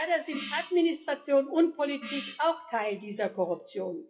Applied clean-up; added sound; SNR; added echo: classical method WPE with log-MMSE.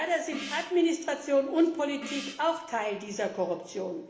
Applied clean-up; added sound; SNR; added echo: none; Gong; 16 dB; reverberation time 1.0 s.